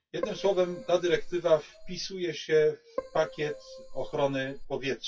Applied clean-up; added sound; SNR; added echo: classical method WPE with log-MMSE.